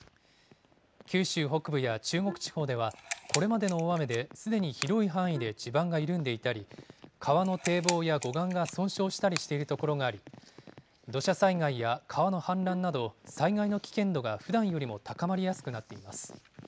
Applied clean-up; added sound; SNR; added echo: none; Camera + Wind instrument, woodwind instrument; 11 dB; none.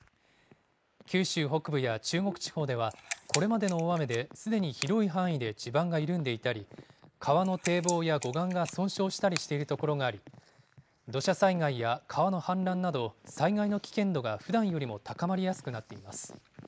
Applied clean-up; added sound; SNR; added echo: neural mask model Resemble Enhance denoiser.